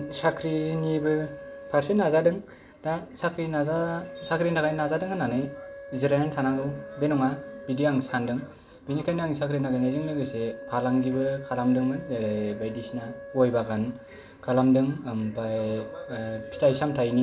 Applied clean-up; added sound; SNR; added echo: none; Wind instrument, woodwind instrument; 16 dB; reverberation time 0.4 s.